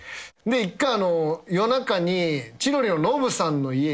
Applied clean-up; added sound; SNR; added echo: none; none; none; none.